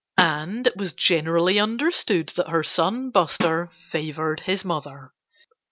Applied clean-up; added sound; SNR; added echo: none; Drum; 12 dB; none.